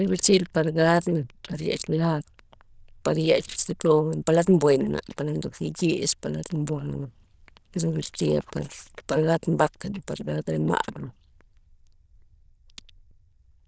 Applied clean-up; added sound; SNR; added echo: neural diffusion model UNIVERSE++.